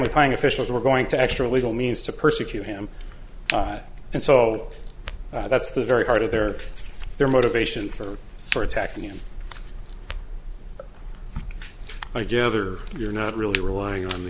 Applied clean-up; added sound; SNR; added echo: none; Crack; 11 dB; none.